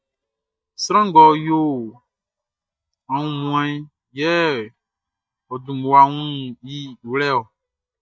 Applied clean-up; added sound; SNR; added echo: neural mask model DeepFilterNet 3.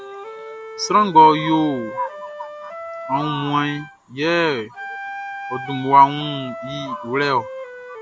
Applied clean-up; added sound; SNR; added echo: none; Wind instrument, woodwind instrument; 13 dB; none.